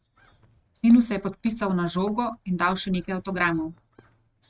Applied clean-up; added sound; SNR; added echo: neural mask model RNNoise.